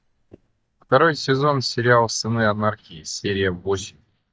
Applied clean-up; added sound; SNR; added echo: neural mask model DeepFilterNet 3.